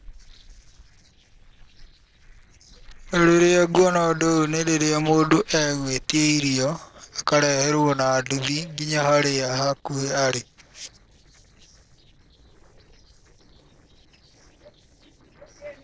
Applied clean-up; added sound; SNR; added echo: neural separator model SepFormer DNS4.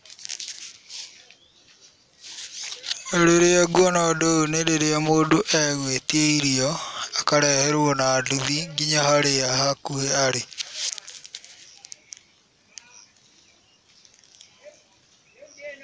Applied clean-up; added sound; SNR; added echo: none; none; none; none.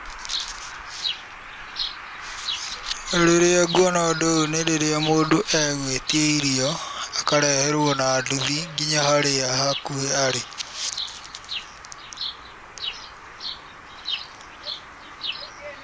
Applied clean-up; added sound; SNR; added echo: none; Bird vocalization, bird call, bird song; 10 dB; none.